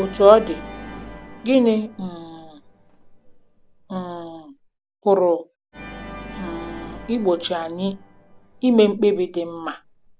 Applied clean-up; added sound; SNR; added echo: none; Organ; 18 dB; none.